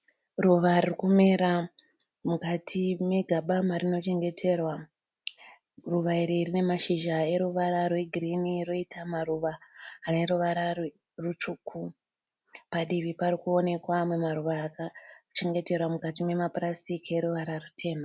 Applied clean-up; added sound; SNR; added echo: none; none; none; none.